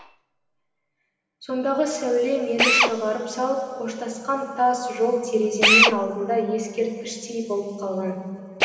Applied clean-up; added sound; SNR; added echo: none; Drill; 1 dB; reverberation time 2.6 s.